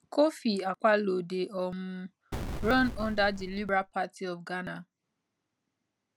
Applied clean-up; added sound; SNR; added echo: none; Boom; 7 dB; none.